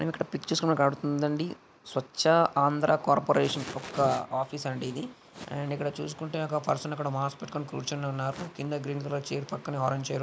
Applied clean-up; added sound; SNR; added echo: none; none; none; none.